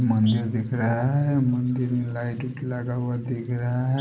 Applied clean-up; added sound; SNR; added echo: none; Insect; 19 dB; none.